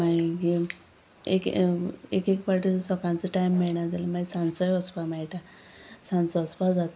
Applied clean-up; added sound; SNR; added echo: none; none; none; none.